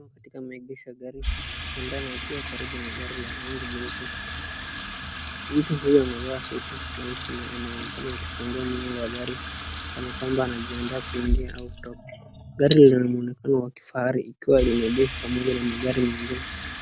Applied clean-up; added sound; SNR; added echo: none; Cutlery, silverware + Sink (filling or washing) / Water tap, faucet; 6 dB; none.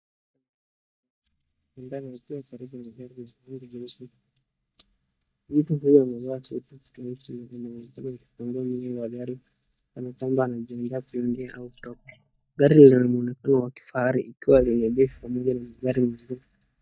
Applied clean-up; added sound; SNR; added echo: neural mask model DeepFilterNet 3.